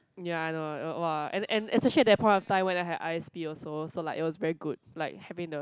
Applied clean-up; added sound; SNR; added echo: none; none; none; none.